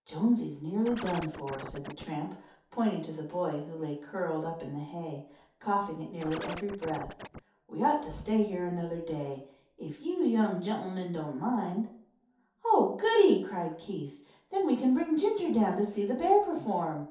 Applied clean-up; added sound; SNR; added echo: none; Scratching (performance technique); 12 dB; reverberation time 0.5 s.